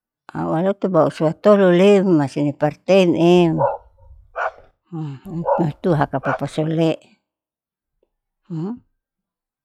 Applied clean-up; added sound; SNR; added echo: classical method log-MMSE.